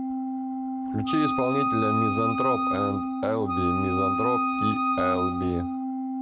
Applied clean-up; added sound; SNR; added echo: none; Organ + Wind instrument, woodwind instrument; -3 dB; none.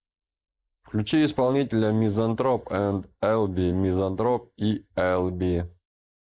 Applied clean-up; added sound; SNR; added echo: neural mask model Resemble Enhance denoiser.